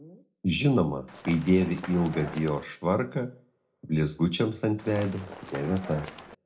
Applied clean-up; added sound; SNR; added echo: none; Run; 14 dB; reverberation time 0.3 s.